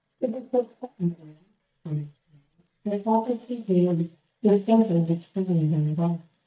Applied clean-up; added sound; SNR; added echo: neural mask model DeepFilterNet 3.